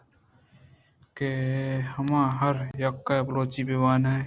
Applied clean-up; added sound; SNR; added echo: none; none; none; none.